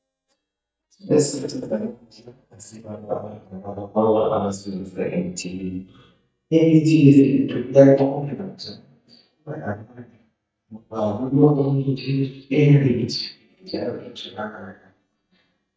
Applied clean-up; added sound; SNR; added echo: neural mask model DeepFilterNet 3.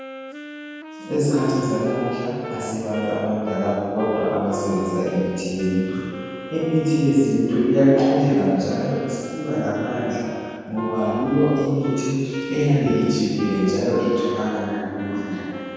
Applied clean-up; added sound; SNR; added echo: none; Wind instrument, woodwind instrument; 12 dB; reverberation time 2.1 s.